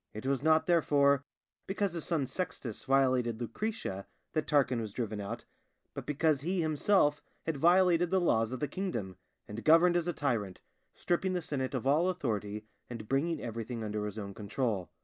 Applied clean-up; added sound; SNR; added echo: none; none; none; none.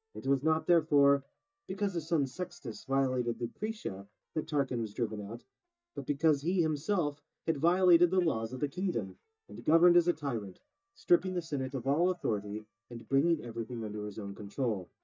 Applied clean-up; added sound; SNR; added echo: neural mask model DeepFilterNet 3.